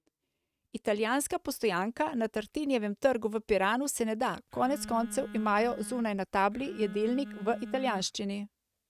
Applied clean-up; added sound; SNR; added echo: neural mask model RNNoise.